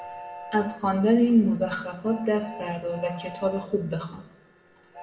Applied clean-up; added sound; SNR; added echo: none; Train; 17 dB; reverberation time 0.8 s.